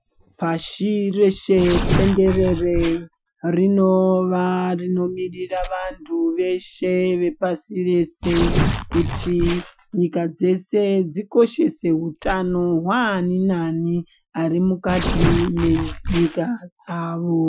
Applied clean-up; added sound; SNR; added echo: classical method Wiener filter.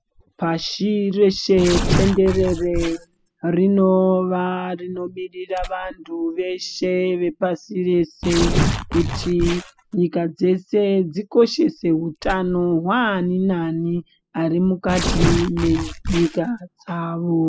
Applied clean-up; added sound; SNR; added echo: classical method spectral subtraction.